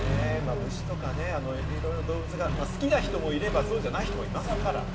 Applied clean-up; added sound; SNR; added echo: none; Accelerating, revving, vroom; -1 dB; reverberation time 1.5 s.